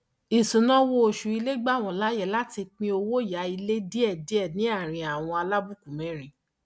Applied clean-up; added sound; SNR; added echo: none; none; none; none.